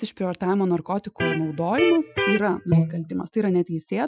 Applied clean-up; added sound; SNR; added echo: classical method Wiener filter.